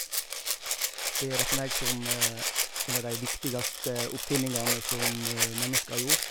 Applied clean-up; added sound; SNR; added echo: none; Rattle (instrument); -5 dB; none.